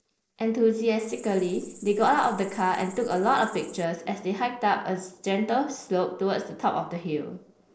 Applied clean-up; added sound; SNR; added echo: neural separator model SepFormer DNS4.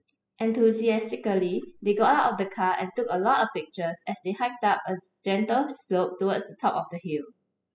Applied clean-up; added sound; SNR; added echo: classical method spectral subtraction.